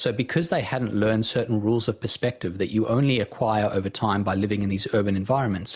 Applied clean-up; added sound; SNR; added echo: none; none; none; none.